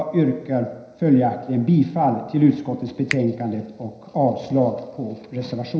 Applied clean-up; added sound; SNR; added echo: none; Finger snapping; 16 dB; reverberation time 0.9 s.